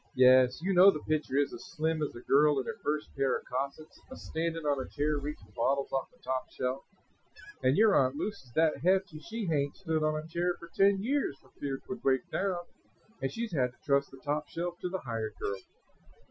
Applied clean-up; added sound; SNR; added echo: classical method Wiener filter.